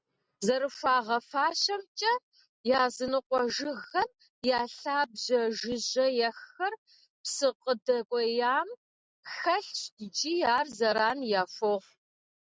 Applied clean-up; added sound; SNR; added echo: none; none; none; none.